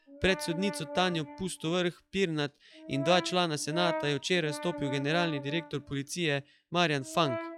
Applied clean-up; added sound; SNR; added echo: classical method log-MMSE.